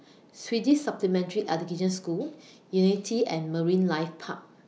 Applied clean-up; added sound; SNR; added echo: none; none; none; none.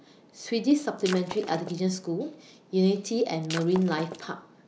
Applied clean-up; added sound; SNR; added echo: none; Shatter; 12 dB; none.